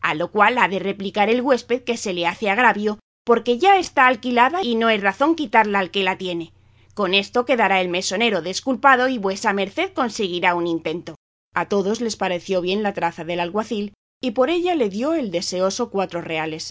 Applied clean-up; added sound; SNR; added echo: none; none; none; none.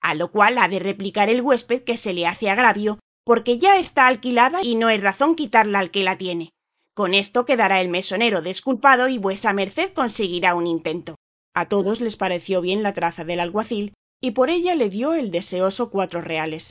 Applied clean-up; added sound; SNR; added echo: neural mask model Resemble Enhance denoiser.